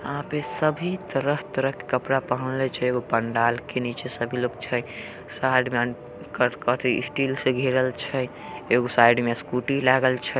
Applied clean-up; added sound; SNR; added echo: none; none; none; none.